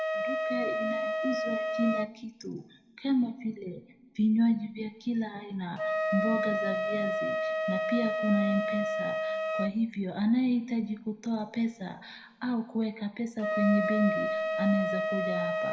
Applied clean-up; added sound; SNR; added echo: none; Wind instrument, woodwind instrument; 2 dB; reverberation time 1.3 s.